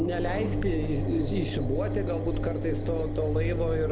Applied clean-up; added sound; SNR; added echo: none; Engine; -1 dB; none.